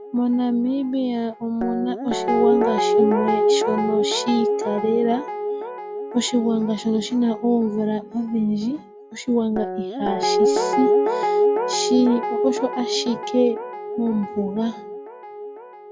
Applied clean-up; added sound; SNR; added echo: none; Guitar; 1 dB; none.